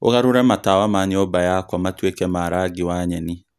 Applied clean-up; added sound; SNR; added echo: none; none; none; none.